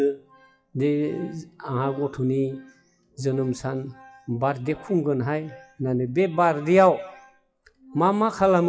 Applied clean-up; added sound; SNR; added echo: classical method WPE with log-MMSE.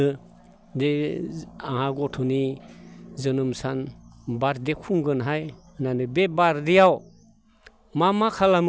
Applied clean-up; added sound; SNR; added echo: none; none; none; none.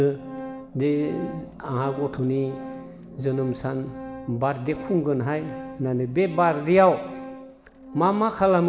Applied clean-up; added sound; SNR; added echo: none; Organ; 15 dB; reverberation time 1.3 s.